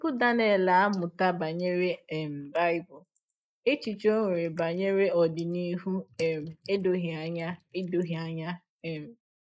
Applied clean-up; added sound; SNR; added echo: neural mask model Resemble Enhance denoiser.